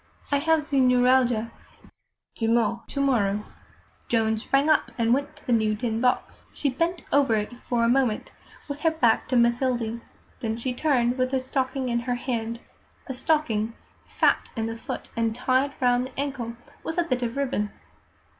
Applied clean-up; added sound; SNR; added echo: none; none; none; none.